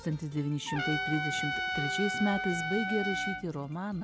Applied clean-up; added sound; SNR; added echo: none; Trumpet; 1 dB; none.